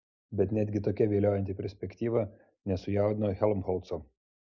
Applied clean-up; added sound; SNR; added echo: none; none; none; none.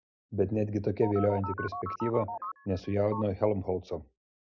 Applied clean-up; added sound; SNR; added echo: none; Telephone; 8 dB; none.